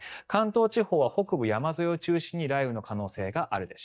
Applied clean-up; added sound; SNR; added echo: neural mask model DeepFilterNet 3.